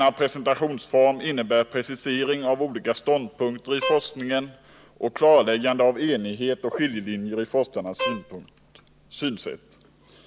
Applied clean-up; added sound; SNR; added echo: none; Bowed string instrument; 10 dB; none.